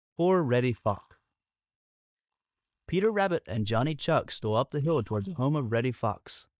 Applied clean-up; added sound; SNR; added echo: neural mask model DeepFilterNet 3.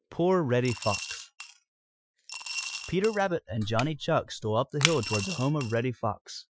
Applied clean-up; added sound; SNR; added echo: classical method Wiener filter.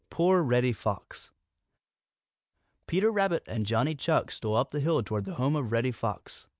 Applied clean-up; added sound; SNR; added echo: none; none; none; none.